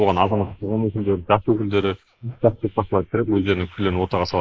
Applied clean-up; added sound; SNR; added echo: neural mask model Resemble Enhance denoiser.